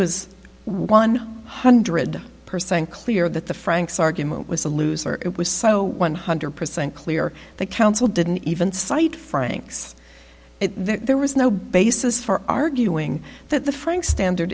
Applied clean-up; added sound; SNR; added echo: none; none; none; none.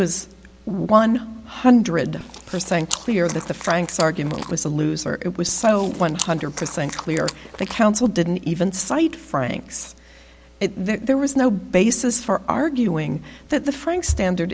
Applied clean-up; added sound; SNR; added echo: none; Chewing, mastication; 12 dB; none.